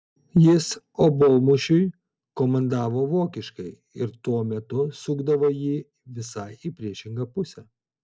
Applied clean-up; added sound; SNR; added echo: none; none; none; none.